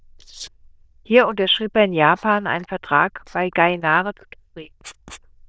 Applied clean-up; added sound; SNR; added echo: neural diffusion model UNIVERSE++.